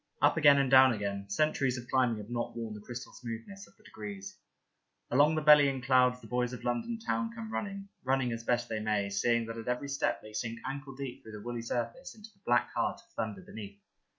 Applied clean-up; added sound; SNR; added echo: none; none; none; none.